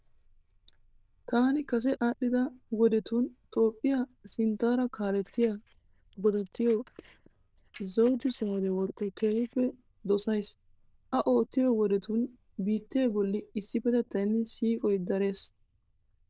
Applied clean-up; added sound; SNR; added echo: neural diffusion model UNIVERSE++.